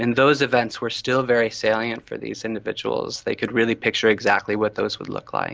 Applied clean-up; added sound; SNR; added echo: none; none; none; none.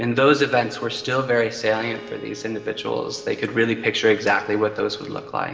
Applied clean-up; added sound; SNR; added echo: none; Bowed string instrument; 19 dB; reverberation time 1.7 s.